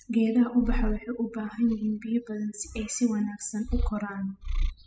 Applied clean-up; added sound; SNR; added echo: classical method spectral subtraction.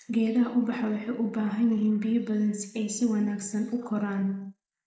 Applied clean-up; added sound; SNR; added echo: neural mask model Resemble Enhance denoiser.